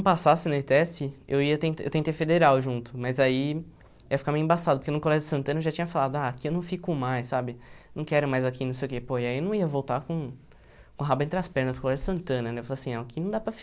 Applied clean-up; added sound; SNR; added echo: none; none; none; none.